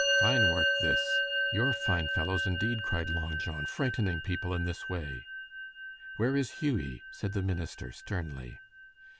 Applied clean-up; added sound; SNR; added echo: none; Musical instrument; 0 dB; none.